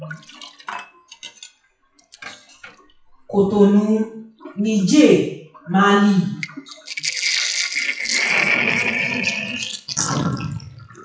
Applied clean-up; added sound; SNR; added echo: classical method WPE with log-MMSE.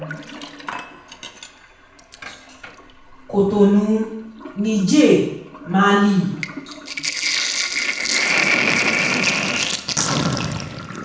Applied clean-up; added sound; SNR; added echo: none; Sink (filling or washing); 2 dB; reverberation time 0.7 s.